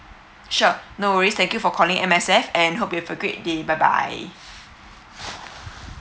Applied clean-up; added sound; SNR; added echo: none; none; none; none.